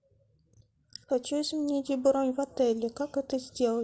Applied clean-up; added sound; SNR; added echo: none; none; none; none.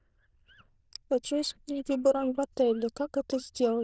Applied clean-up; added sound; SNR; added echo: neural diffusion model UNIVERSE++.